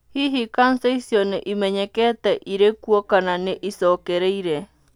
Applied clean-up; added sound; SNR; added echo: none; none; none; none.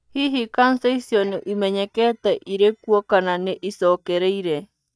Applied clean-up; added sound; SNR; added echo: neural mask model DeepFilterNet 3.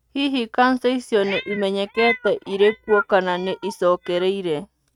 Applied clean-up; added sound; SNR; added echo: neural mask model RNNoise.